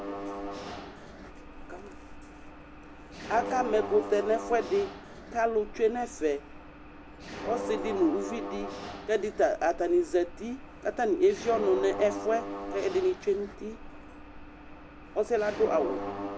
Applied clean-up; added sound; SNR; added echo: none; Mechanisms; 9 dB; none.